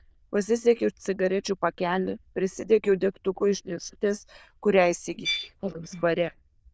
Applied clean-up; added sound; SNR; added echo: neural diffusion model UNIVERSE++.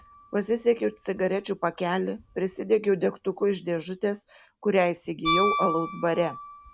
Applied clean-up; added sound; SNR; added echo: none; Piano; 8 dB; none.